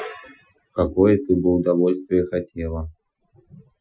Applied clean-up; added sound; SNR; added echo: classical method Wiener filter.